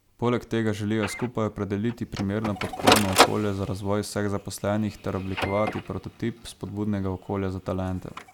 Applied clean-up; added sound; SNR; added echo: none; Printer; 2 dB; none.